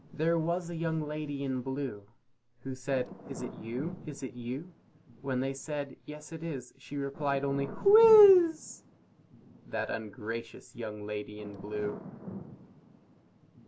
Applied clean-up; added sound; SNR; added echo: none; Thunder / Rain; 18 dB; none.